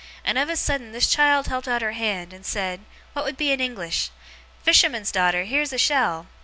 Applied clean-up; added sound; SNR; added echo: none; none; none; none.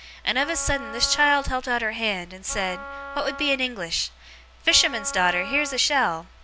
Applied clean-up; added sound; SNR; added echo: none; Wind instrument, woodwind instrument; 14 dB; none.